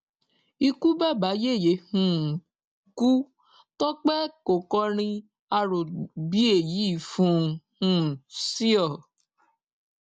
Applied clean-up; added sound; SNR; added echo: none; none; none; none.